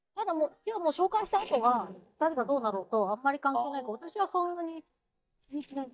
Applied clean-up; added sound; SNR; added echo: neural mask model DeepFilterNet 3.